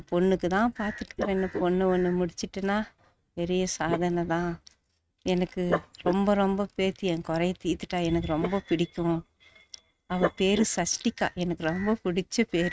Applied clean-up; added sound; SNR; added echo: neural mask model RNNoise.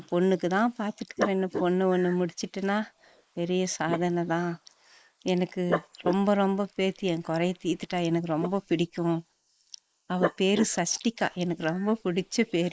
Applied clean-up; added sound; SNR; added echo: neural mask model Resemble Enhance denoiser.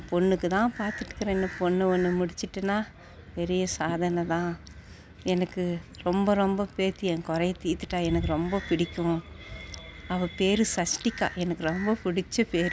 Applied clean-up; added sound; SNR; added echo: none; none; none; none.